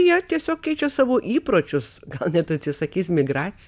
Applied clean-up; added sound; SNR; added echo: none; none; none; none.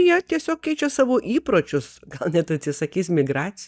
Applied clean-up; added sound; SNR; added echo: neural mask model DeepFilterNet 3.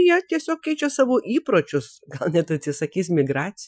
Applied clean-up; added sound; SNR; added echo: classical method Wiener filter.